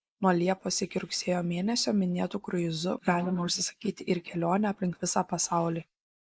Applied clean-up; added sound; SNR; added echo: neural mask model Resemble Enhance denoiser.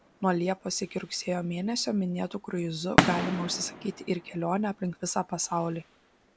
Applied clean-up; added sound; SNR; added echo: none; Fireworks; 4 dB; none.